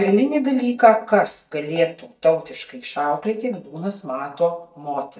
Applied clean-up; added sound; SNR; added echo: neural mask model DeepFilterNet 3.